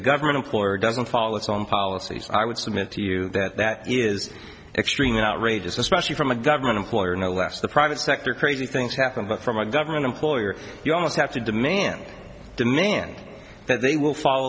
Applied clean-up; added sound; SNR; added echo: none; none; none; none.